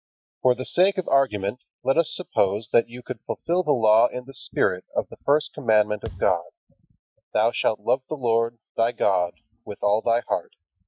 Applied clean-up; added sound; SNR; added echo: classical method Wiener filter.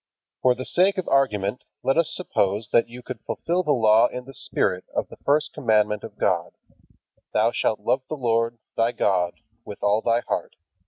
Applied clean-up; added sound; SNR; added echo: none; none; none; none.